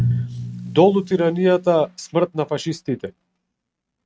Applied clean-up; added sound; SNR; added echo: neural mask model RNNoise.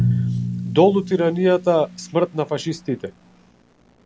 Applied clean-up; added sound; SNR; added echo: none; Drum; 6 dB; none.